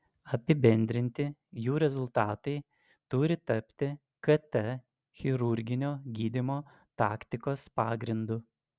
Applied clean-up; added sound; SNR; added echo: none; none; none; none.